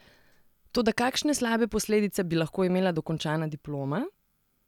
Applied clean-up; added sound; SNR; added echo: none; none; none; none.